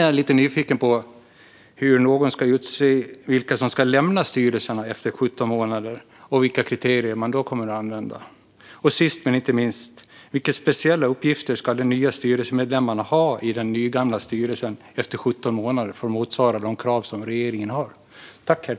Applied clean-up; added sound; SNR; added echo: none; none; none; none.